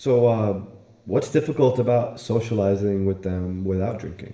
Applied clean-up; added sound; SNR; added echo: none; none; none; reverberation time 1.0 s.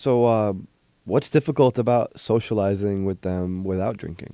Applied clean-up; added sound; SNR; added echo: none; none; none; none.